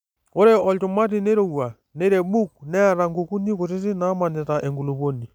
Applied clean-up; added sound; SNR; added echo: none; none; none; none.